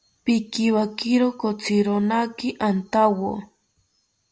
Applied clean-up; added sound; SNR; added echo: none; none; none; none.